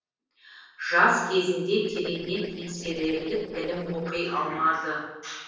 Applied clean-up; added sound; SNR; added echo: neural separator model SepFormer DNS4.